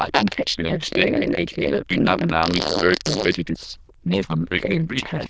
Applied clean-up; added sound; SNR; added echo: neural diffusion model UNIVERSE++.